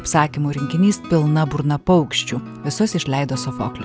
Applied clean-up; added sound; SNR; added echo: none; none; none; none.